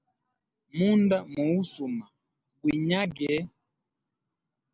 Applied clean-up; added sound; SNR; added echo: none; none; none; none.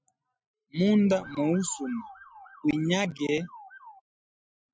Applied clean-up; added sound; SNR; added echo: classical method Wiener filter.